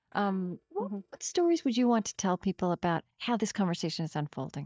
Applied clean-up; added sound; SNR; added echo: neural mask model DeepFilterNet 3.